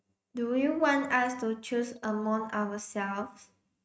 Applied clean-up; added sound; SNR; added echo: neural mask model RNNoise.